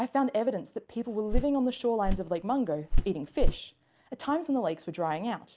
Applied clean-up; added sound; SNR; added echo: none; Walk, footsteps; -1 dB; none.